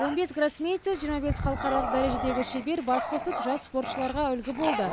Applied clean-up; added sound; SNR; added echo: none; Bark / Growling; 5 dB; none.